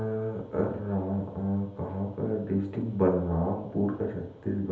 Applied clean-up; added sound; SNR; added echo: none; none; none; reverberation time 0.8 s.